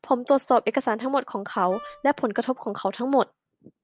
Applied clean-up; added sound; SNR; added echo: none; Wind instrument, woodwind instrument; 19 dB; none.